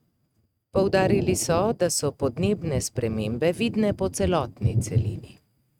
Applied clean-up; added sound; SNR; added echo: neural mask model RNNoise.